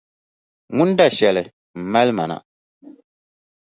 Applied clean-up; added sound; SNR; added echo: none; none; none; none.